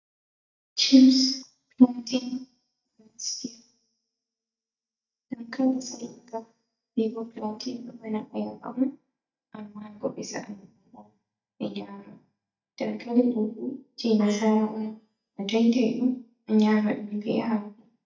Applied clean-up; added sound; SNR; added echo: neural mask model DeepFilterNet 3.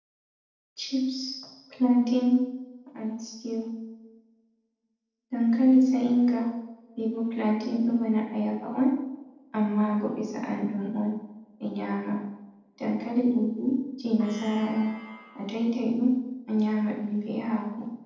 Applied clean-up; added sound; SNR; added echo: neural separator model SepFormer DNS4.